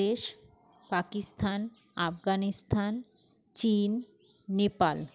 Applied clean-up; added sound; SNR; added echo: none; none; none; none.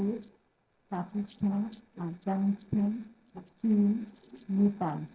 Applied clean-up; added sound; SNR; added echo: neural separator model SepFormer DNS4.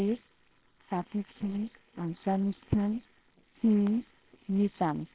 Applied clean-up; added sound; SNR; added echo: neural separator model SepFormer WHAMR!.